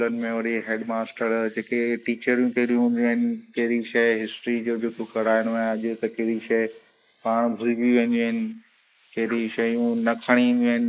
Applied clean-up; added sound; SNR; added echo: neural mask model Resemble Enhance denoiser.